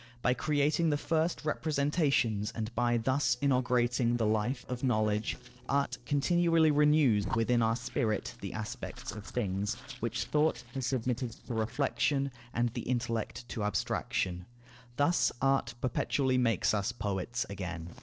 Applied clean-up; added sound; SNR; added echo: neural separator model SepFormer DNS4.